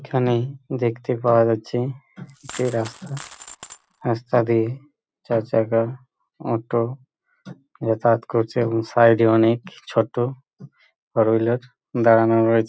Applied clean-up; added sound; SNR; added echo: none; Coin (dropping); 20 dB; none.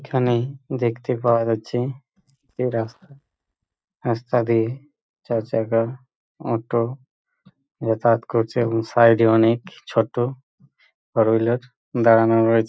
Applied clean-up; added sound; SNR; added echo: neural mask model DeepFilterNet 3.